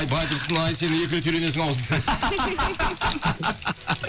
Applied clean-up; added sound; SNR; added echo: none; Bathtub (filling or washing); 10 dB; none.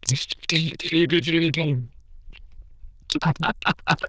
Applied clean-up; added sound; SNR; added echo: neural diffusion model UNIVERSE++.